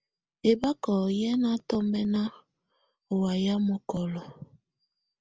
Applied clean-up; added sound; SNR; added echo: none; none; none; none.